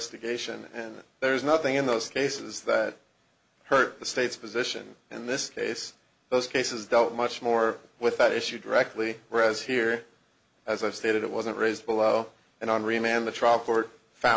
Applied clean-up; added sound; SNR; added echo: none; none; none; none.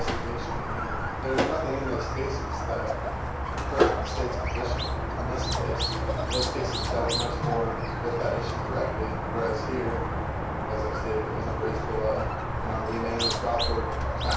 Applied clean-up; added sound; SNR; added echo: none; Squeak; -4 dB; reverberation time 0.6 s.